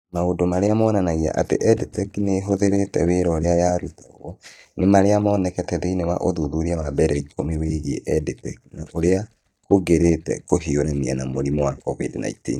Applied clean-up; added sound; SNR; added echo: neural mask model DeepFilterNet 3.